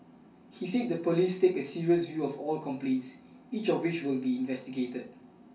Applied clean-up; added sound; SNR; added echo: none; none; none; reverberation time 0.2 s.